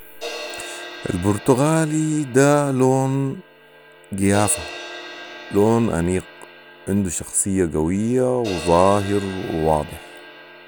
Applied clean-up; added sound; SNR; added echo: none; Crash cymbal; 16 dB; none.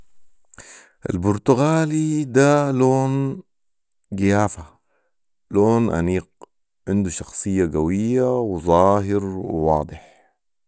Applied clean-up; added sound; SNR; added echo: none; none; none; none.